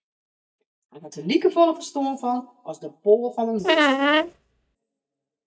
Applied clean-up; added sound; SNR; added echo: neural mask model DeepFilterNet 3.